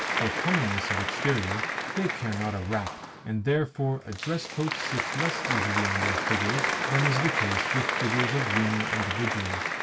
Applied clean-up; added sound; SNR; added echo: none; Applause; 0 dB; none.